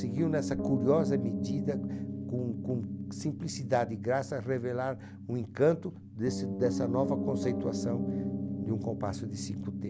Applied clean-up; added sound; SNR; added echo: none; Piano; 2 dB; none.